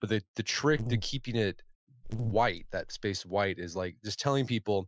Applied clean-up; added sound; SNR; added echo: classical method Wiener filter.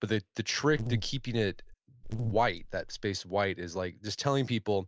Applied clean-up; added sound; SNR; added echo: none; Buzz; 5 dB; none.